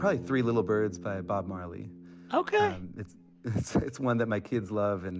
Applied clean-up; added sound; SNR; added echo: none; Bass guitar; 17 dB; none.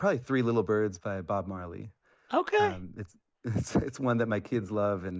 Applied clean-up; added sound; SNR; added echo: neural mask model Resemble Enhance denoiser.